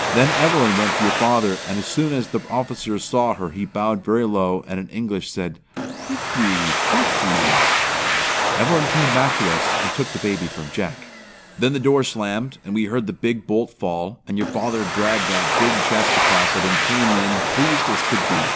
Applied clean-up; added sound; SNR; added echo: none; Domestic sounds, home sounds; 0 dB; none.